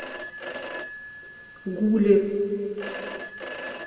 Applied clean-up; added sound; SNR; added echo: none; Telephone; 11 dB; reverberation time 1.9 s.